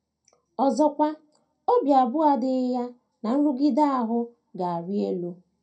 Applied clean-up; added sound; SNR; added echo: none; none; none; reverberation time 0.2 s.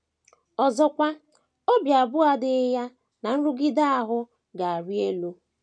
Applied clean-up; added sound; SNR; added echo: none; none; none; none.